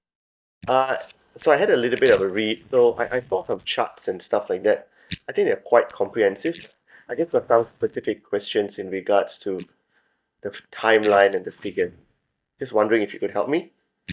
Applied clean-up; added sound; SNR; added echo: neural mask model DeepFilterNet 3.